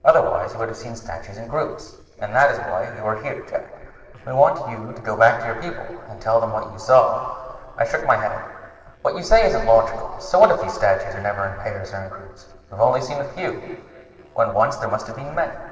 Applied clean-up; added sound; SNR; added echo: neural separator model SepFormer DNS4.